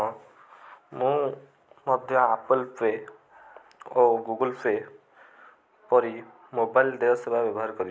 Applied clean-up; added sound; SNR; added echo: none; none; none; none.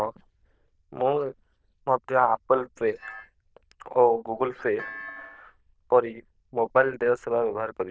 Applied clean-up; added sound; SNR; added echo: neural diffusion model UNIVERSE++.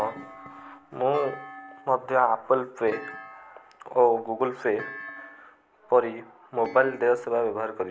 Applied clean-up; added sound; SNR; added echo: none; Thump, thud; 18 dB; none.